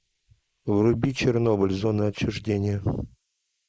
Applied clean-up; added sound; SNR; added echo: neural mask model Resemble Enhance denoiser.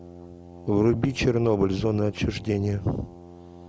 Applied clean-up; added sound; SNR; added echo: none; Brass instrument; 18 dB; none.